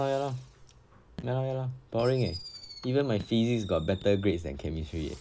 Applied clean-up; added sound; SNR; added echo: none; Raindrop / Drip + Fireworks; 18 dB; none.